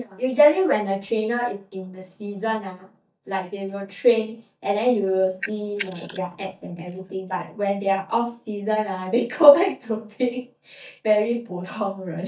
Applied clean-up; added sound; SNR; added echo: neural mask model DeepFilterNet 3.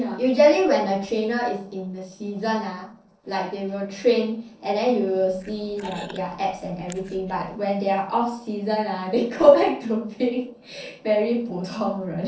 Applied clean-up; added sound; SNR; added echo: neural separator model SepFormer DNS4.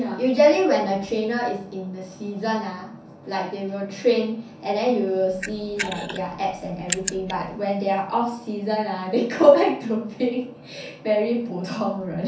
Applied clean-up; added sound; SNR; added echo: none; Camera; 9 dB; reverberation time 0.6 s.